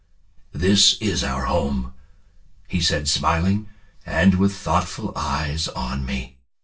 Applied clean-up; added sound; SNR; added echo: none; none; none; reverberation time 0.2 s.